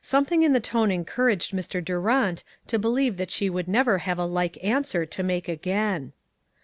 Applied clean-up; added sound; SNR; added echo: none; none; none; none.